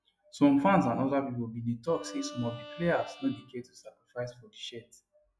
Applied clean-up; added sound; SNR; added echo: classical method log-MMSE.